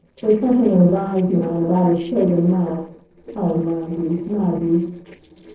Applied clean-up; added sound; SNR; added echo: neural separator model SepFormer DNS4.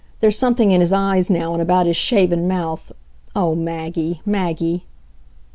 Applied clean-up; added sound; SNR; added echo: none; none; none; none.